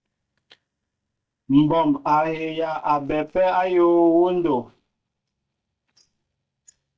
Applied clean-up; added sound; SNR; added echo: neural mask model DeepFilterNet 3.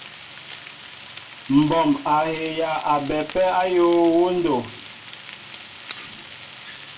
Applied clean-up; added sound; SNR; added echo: none; Frying (food); 11 dB; reverberation time 0.2 s.